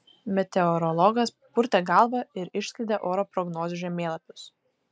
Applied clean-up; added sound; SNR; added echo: none; none; none; none.